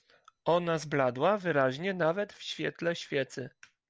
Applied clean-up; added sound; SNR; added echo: none; none; none; none.